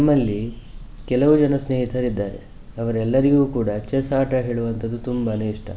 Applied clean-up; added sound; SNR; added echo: none; Chime; 8 dB; none.